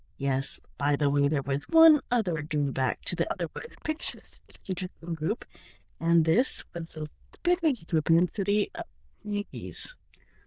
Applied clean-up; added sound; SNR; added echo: neural diffusion model UNIVERSE++.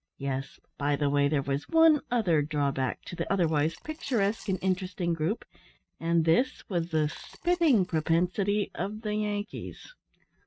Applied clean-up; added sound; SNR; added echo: neural mask model RNNoise.